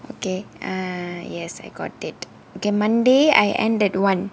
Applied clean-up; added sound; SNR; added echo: none; none; none; none.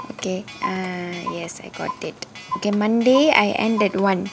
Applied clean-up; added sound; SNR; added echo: none; Clock; 12 dB; none.